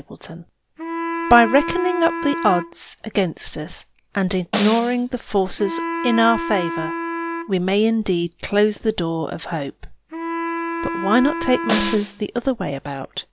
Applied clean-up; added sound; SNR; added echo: none; Snare drum + Wind instrument, woodwind instrument; 6 dB; none.